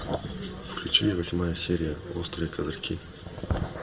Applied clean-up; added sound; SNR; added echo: none; none; none; reverberation time 0.5 s.